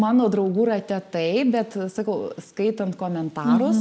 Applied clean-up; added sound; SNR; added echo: none; none; none; none.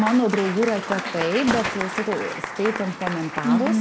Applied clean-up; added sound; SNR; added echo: none; Applause / Crowd + Gunshot, gunfire; 6 dB; none.